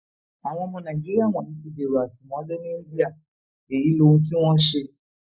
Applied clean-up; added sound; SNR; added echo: neural mask model Resemble Enhance denoiser.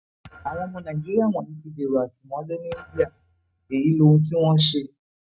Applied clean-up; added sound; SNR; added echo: neural mask model RNNoise.